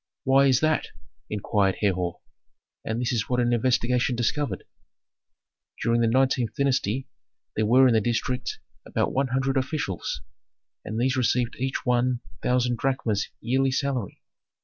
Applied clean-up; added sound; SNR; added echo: none; none; none; none.